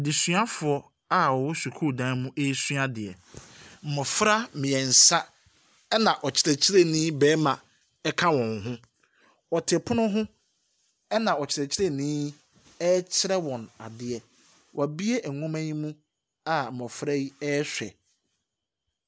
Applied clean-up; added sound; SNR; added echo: none; none; none; none.